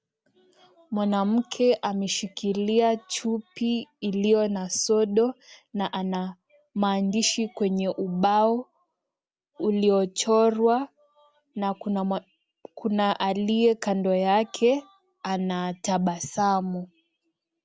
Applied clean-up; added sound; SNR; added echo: none; none; none; none.